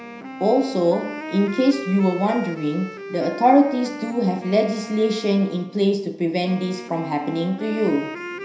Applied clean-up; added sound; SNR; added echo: none; Wind instrument, woodwind instrument; 13 dB; reverberation time 0.5 s.